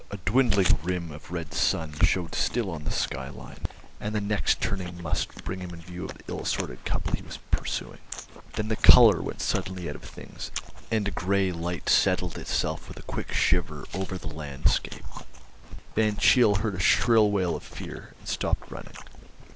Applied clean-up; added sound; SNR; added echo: none; Chewing, mastication; 19 dB; none.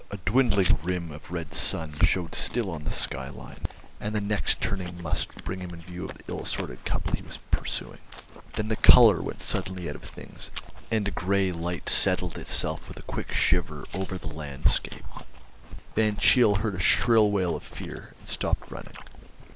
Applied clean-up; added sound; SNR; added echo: neural mask model Resemble Enhance denoiser.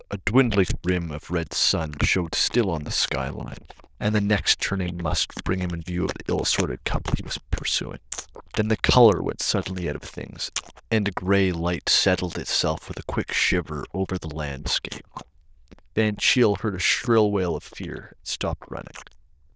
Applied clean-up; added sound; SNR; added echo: neural diffusion model UNIVERSE++.